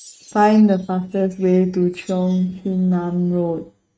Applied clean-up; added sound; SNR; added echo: neural mask model RNNoise.